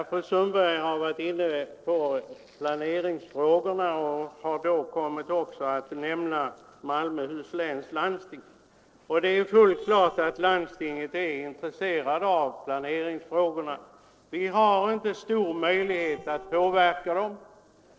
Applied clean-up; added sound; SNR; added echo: neural separator model SepFormer DNS4.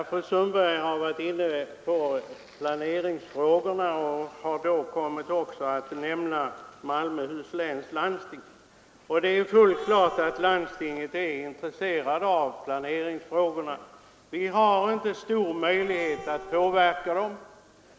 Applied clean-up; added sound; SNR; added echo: none; Cat; 15 dB; none.